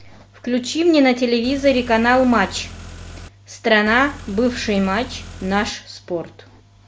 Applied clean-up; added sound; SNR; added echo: none; Car; 16 dB; none.